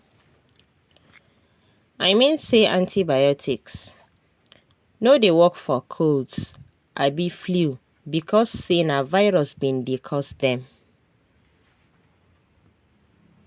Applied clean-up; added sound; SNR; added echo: none; none; none; none.